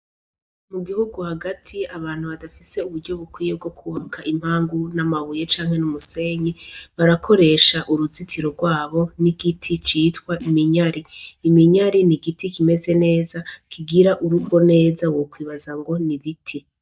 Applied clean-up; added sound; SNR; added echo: neural mask model DeepFilterNet 3.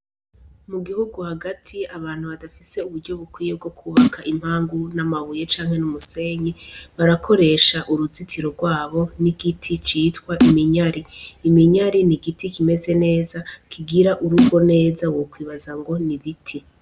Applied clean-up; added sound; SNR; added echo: none; Snare drum; -2 dB; none.